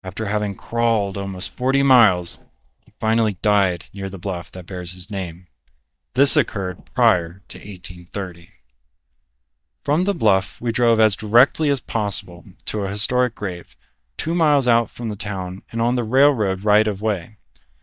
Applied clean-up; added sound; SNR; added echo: neural mask model DeepFilterNet 3.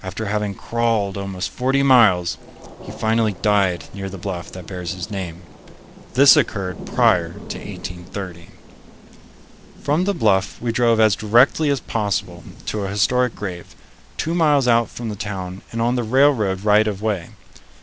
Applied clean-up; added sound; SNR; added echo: none; Thunder / Rain; 19 dB; none.